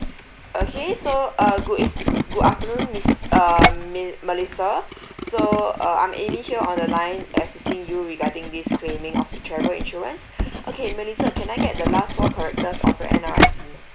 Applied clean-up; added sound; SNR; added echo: none; Tools; -1 dB; none.